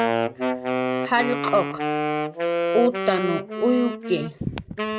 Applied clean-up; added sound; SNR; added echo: none; Wind instrument, woodwind instrument; 1 dB; none.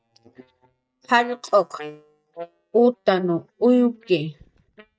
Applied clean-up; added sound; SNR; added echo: neural mask model DeepFilterNet 3.